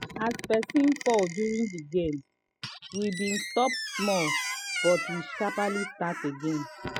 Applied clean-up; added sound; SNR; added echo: classical method spectral subtraction.